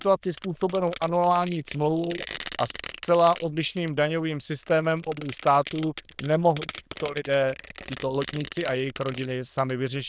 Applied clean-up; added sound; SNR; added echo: neural diffusion model UNIVERSE++.